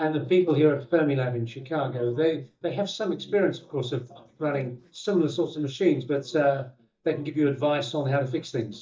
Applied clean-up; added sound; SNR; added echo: neural mask model DeepFilterNet 3.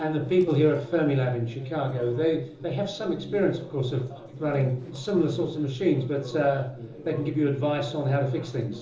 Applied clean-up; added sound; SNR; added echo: neural separator model SepFormer DNS4.